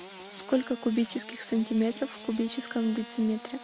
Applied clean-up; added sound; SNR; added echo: none; Engine starting / Sawing; 14 dB; none.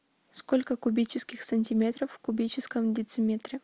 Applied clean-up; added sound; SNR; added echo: none; none; none; none.